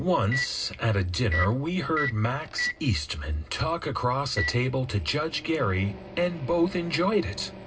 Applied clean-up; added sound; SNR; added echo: none; Microwave oven; 10 dB; reverberation time 0.2 s.